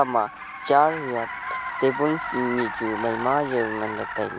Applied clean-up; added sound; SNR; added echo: none; Car; 7 dB; none.